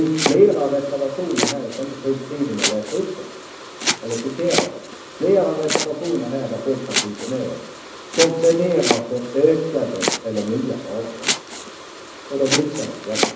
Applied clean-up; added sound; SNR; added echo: none; Domestic sounds, home sounds; 5 dB; reverberation time 0.8 s.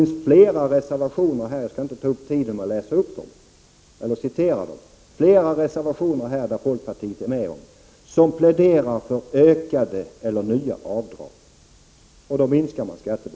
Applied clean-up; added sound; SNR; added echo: none; none; none; none.